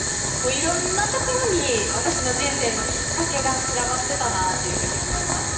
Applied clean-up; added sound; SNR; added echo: none; Boiling; -2 dB; reverberation time 2.7 s.